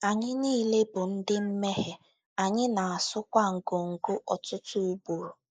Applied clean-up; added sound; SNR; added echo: neural mask model Resemble Enhance denoiser.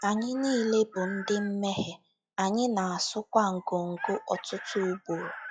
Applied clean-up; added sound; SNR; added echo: classical method log-MMSE.